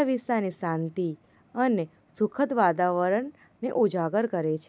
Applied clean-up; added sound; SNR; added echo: none; none; none; none.